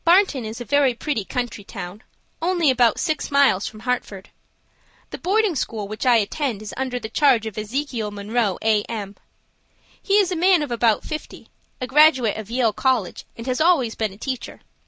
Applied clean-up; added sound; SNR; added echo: none; none; none; none.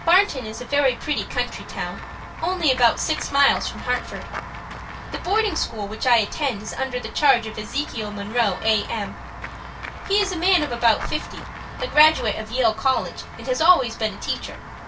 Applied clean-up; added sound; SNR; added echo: none; Walk, footsteps / Run / Bell; 11 dB; reverberation time 0.2 s.